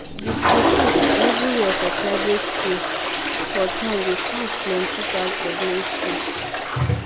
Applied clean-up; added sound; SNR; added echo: none; Toilet flush; -4 dB; none.